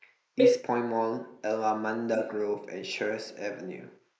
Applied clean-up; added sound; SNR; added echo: neural mask model Resemble Enhance denoiser.